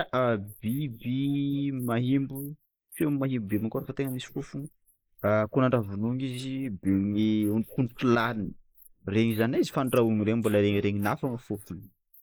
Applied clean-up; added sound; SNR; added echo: neural mask model Resemble Enhance denoiser.